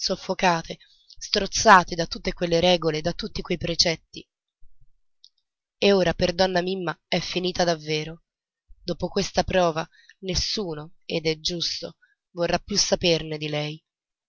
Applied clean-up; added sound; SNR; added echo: none; none; none; none.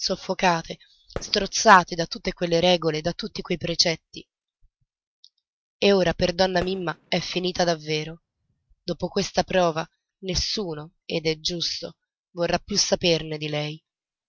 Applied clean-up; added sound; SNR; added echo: neural mask model RNNoise.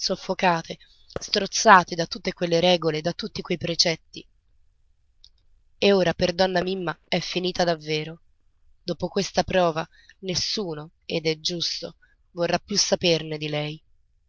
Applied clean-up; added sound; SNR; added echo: neural diffusion model UNIVERSE++.